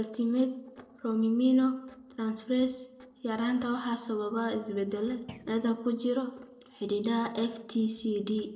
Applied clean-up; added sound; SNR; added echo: neural separator model SepFormer DNS4.